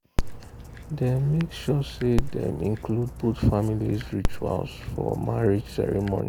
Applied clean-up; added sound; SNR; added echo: none; Dog; 6 dB; none.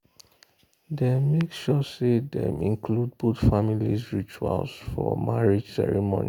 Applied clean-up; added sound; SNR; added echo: none; none; none; none.